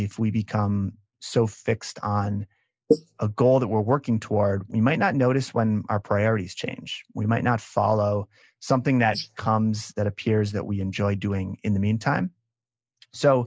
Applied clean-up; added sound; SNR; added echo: neural mask model Resemble Enhance denoiser.